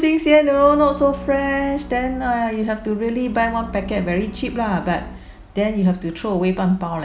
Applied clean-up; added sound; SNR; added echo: none; Bowed string instrument; 16 dB; none.